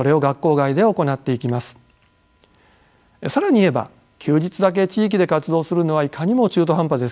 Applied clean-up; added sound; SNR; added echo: none; none; none; none.